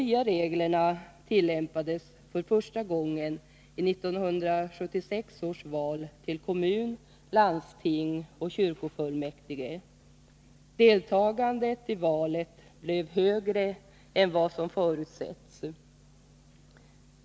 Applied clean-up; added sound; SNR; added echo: none; none; none; none.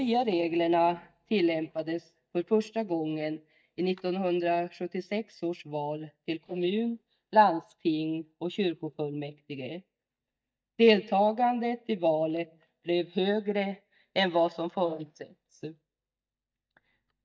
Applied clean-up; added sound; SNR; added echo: neural mask model DeepFilterNet 3.